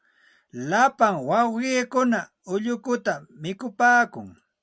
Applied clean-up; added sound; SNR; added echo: none; none; none; none.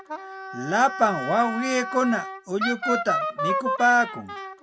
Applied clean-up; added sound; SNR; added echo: none; Wind instrument, woodwind instrument; 5 dB; none.